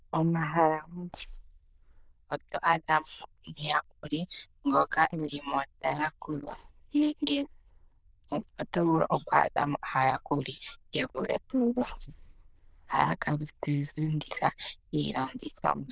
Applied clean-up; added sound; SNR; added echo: neural diffusion model UNIVERSE++.